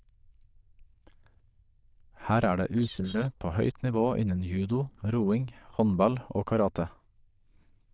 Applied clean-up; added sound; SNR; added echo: neural diffusion model UNIVERSE++.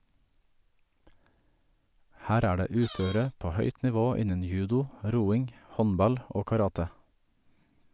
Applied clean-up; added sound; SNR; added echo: none; Squeak; 16 dB; none.